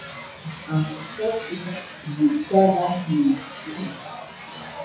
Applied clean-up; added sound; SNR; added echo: classical method WPE with log-MMSE.